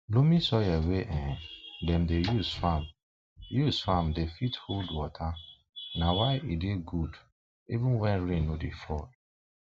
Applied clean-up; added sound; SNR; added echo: none; none; none; none.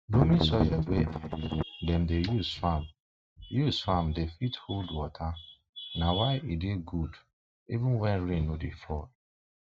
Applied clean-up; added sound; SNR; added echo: neural mask model RNNoise.